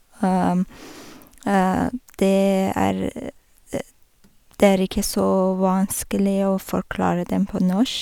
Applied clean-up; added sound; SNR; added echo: none; none; none; none.